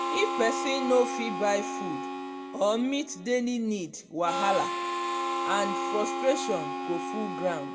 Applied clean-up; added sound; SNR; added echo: none; Harmonica; 3 dB; reverberation time 1.2 s.